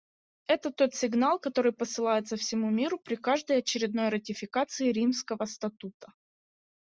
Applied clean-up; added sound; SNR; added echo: none; none; none; none.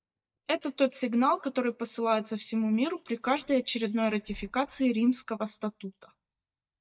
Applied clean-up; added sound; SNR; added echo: neural mask model DeepFilterNet 3.